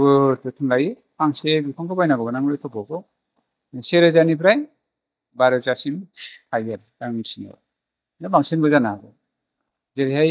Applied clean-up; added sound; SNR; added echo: neural mask model DeepFilterNet 3.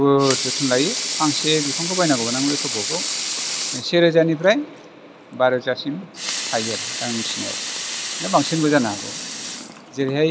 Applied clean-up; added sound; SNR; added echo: none; Sink (filling or washing) / Water tap, faucet / Liquid; 5 dB; none.